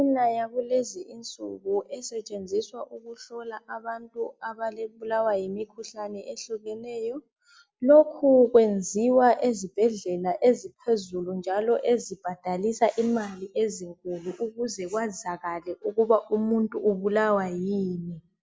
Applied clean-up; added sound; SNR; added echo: none; none; none; none.